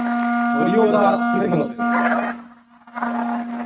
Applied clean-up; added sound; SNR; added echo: neural mask model RNNoise.